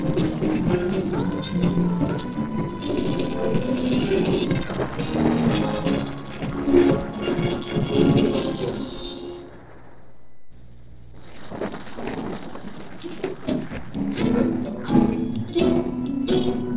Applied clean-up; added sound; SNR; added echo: neural separator model SepFormer DNS4.